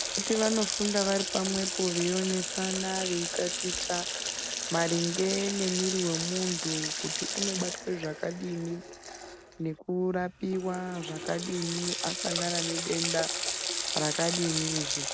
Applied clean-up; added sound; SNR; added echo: none; Water tap, faucet; 2 dB; none.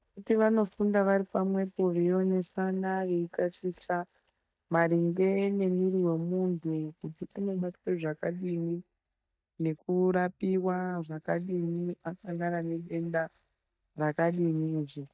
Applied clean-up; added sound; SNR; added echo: neural mask model DeepFilterNet 3.